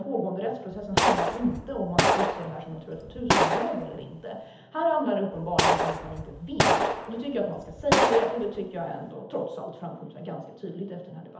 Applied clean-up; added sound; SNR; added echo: none; Gunshot, gunfire; -4 dB; reverberation time 0.8 s.